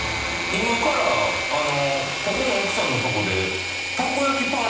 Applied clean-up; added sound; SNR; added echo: none; Engine / Mechanisms; 1 dB; reverberation time 0.9 s.